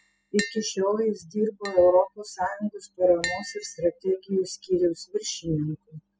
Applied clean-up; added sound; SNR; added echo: classical method spectral subtraction.